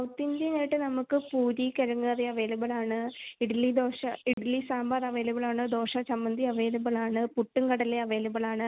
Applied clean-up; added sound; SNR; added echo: none; none; none; none.